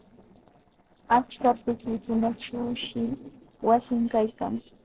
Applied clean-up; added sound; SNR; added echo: neural separator model SepFormer DNS4.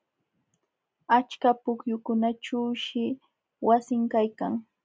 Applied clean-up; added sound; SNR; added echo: none; none; none; none.